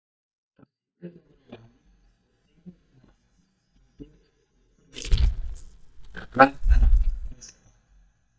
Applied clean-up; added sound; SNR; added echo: neural mask model DeepFilterNet 3.